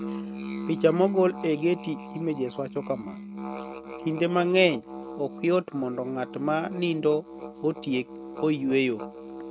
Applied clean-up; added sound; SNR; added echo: neural mask model RNNoise.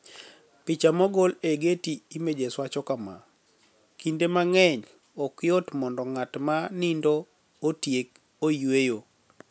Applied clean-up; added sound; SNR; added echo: none; none; none; none.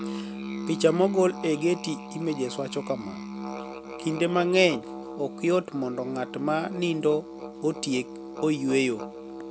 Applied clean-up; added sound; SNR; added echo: none; Musical instrument; 10 dB; none.